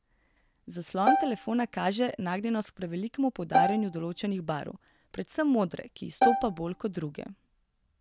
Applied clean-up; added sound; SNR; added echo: none; Bowed string instrument; -3 dB; none.